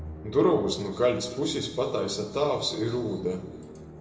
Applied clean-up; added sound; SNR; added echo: none; Musical instrument; 16 dB; reverberation time 1.7 s.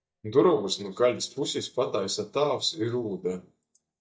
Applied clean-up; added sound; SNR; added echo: neural mask model DeepFilterNet 3.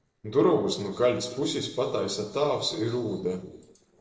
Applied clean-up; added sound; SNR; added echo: neural separator model SepFormer DNS4.